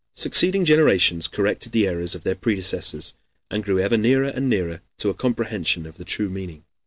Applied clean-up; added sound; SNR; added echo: none; none; none; none.